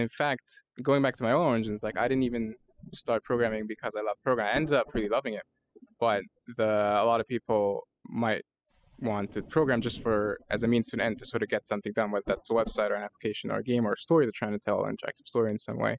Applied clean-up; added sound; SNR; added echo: classical method spectral subtraction.